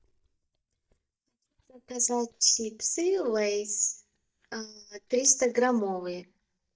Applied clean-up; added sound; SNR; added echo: neural mask model DeepFilterNet 3.